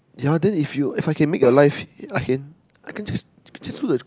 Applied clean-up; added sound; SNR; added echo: neural mask model Resemble Enhance denoiser.